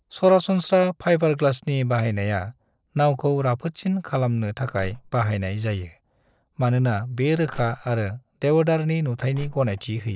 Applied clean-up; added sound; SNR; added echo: neural separator model SepFormer DNS4.